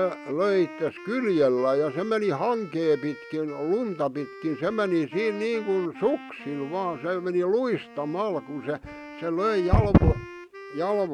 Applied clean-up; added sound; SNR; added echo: none; Wind instrument, woodwind instrument; 17 dB; none.